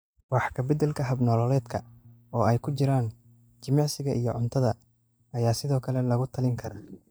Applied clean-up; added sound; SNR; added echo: neural mask model DeepFilterNet 3.